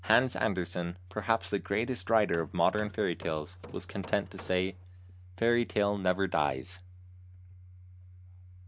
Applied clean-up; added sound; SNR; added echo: none; Hammer + Domestic sounds, home sounds; 18 dB; none.